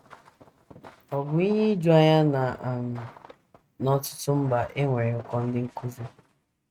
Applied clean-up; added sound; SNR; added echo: neural mask model RNNoise.